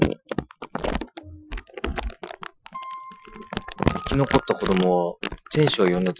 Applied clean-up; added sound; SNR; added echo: classical method Wiener filter.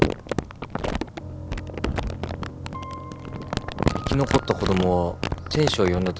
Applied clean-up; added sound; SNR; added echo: none; Crumpling, crinkling; 2 dB; none.